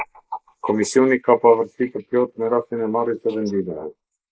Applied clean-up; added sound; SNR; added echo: neural mask model Resemble Enhance denoiser.